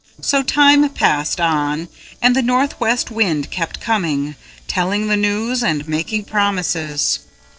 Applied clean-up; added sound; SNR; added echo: neural separator model SepFormer DNS4.